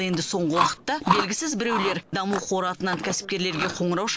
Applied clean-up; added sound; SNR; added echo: none; Chewing, mastication; 4 dB; none.